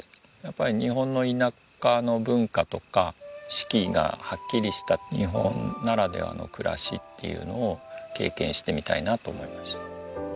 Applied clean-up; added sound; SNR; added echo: none; none; none; none.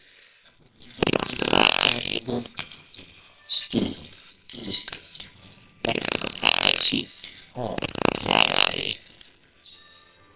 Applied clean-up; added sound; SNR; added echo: neural separator model SepFormer WHAMR!.